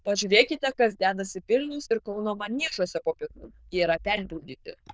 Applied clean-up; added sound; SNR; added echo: neural diffusion model UNIVERSE++.